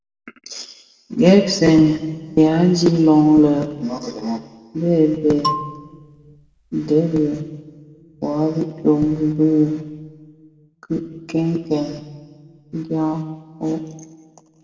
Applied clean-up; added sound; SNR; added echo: none; Marimba, xylophone; 9 dB; reverberation time 1.6 s.